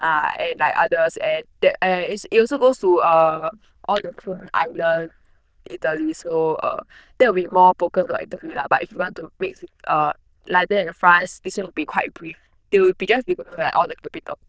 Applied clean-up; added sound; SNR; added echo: neural diffusion model UNIVERSE++.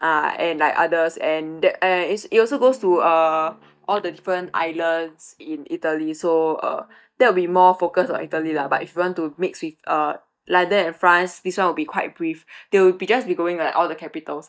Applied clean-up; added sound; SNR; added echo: neural mask model DeepFilterNet 3.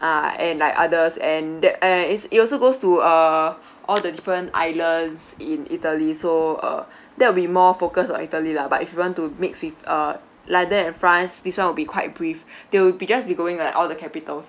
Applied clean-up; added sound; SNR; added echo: none; none; none; none.